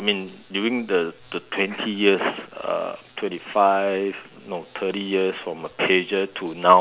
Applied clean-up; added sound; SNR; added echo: none; none; none; none.